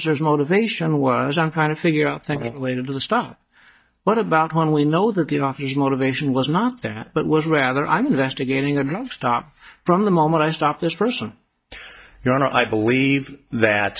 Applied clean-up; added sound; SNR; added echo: neural mask model DeepFilterNet 3.